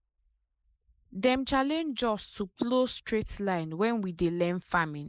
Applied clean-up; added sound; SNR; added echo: neural mask model Resemble Enhance denoiser.